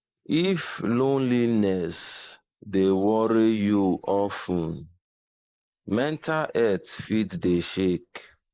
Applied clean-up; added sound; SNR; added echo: neural mask model Resemble Enhance denoiser.